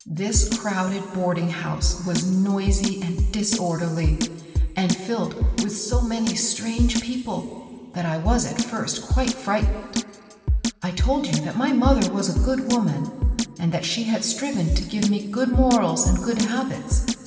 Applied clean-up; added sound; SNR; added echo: none; Drum kit; 2 dB; reverberation time 2.3 s.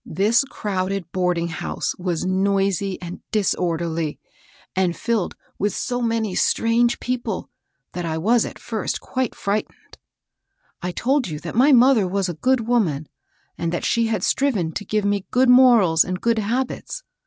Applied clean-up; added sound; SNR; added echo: none; none; none; none.